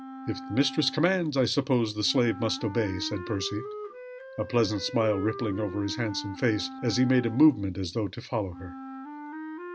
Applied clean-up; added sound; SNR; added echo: none; Wind instrument, woodwind instrument; 12 dB; none.